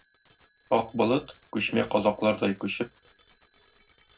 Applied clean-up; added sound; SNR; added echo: none; Bicycle bell; 20 dB; reverberation time 0.3 s.